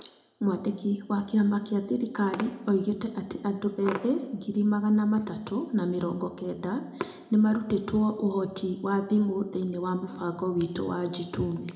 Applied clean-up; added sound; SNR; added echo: none; none; none; reverberation time 0.6 s.